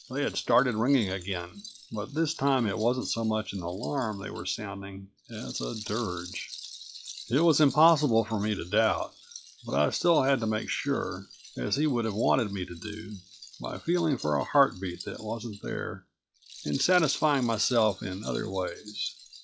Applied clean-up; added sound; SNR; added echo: classical method log-MMSE.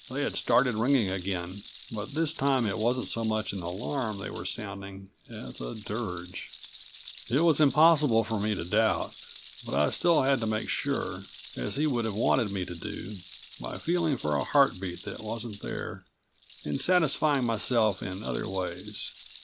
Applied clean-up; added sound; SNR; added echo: none; Rattle; 11 dB; none.